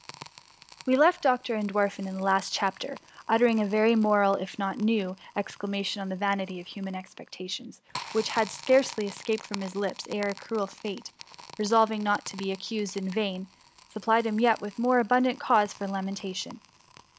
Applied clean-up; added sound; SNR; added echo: none; Crackle; 20 dB; none.